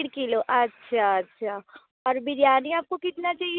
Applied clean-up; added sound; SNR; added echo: none; none; none; none.